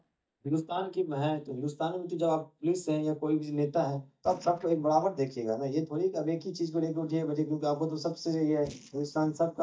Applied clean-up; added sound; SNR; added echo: neural mask model DeepFilterNet 3.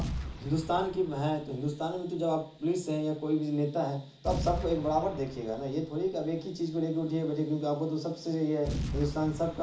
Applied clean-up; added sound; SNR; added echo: none; Boom; 10 dB; reverberation time 0.4 s.